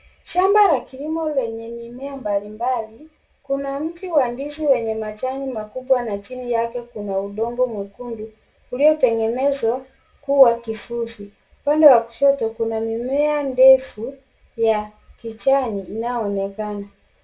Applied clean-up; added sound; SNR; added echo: none; none; none; reverberation time 0.2 s.